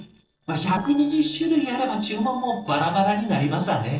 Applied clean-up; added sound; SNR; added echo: neural separator model SepFormer DNS4.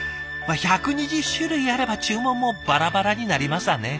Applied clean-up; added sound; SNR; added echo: none; none; none; none.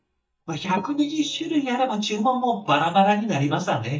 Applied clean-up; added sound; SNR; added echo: neural mask model DeepFilterNet 3.